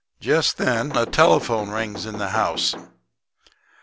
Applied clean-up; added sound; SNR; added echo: none; Knock / Wood; 14 dB; none.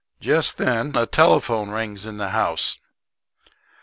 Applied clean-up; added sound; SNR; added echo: none; none; none; none.